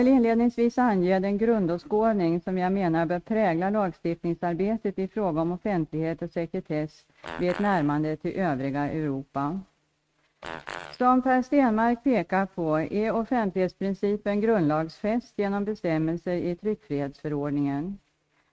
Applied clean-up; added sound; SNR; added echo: neural mask model RNNoise.